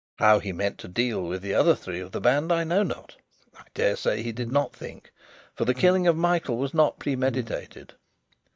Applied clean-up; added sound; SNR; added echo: neural mask model DeepFilterNet 3.